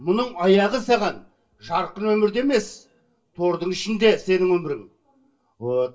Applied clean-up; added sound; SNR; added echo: none; none; none; reverberation time 0.2 s.